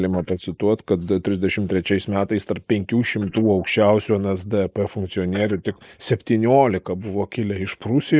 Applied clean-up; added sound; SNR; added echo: neural mask model Resemble Enhance denoiser.